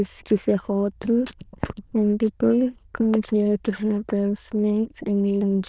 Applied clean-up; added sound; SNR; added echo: neural diffusion model UNIVERSE++.